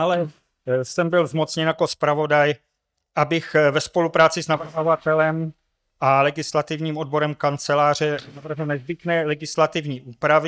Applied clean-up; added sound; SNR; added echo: neural mask model DeepFilterNet 3.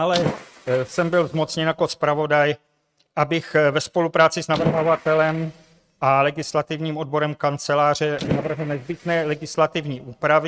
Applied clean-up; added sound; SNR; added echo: neural mask model RNNoise.